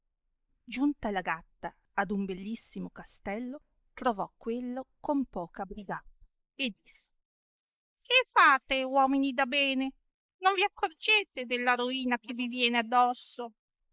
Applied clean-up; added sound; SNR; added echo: neural mask model Resemble Enhance denoiser.